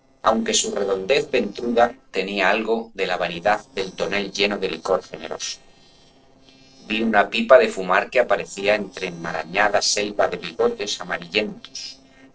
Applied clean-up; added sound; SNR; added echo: neural separator model SepFormer DNS4.